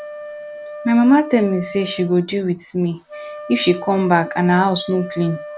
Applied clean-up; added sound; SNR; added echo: none; Wind instrument, woodwind instrument; 14 dB; none.